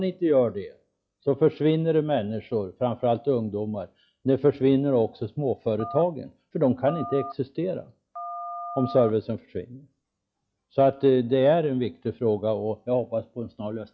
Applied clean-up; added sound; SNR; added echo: classical method log-MMSE.